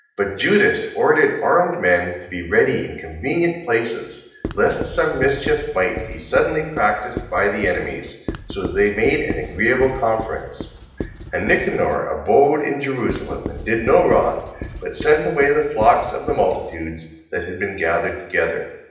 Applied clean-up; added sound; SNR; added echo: none; Writing; 12 dB; reverberation time 0.8 s.